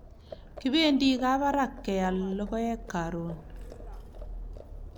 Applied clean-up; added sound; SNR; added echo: none; Livestock, farm animals, working animals; 13 dB; none.